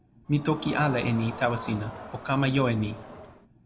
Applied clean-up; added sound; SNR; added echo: none; Crowd; 14 dB; reverberation time 0.6 s.